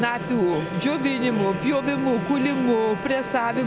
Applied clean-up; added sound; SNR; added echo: none; Bowed string instrument; 12 dB; none.